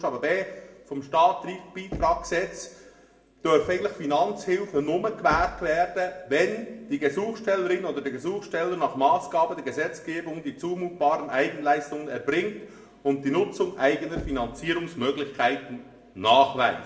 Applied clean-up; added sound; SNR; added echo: none; Knock; 16 dB; reverberation time 0.7 s.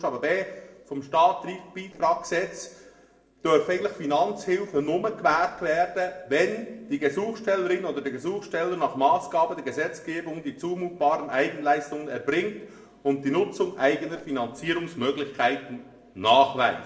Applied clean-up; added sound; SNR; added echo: neural separator model SepFormer DNS4.